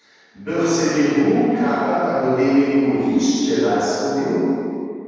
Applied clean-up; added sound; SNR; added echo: none; none; none; reverberation time 2.1 s.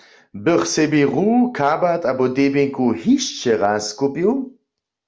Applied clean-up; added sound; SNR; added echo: none; none; none; none.